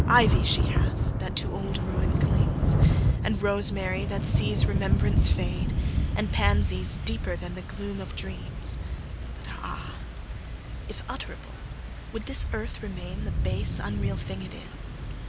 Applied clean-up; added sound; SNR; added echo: none; Thunder / Rain; -5 dB; none.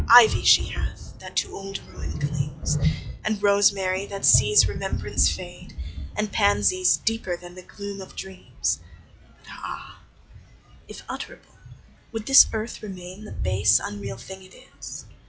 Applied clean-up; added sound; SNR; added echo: classical method log-MMSE.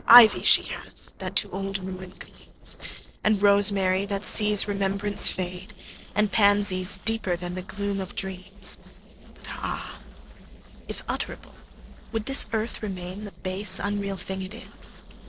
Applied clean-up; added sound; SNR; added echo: neural separator model SepFormer DNS4.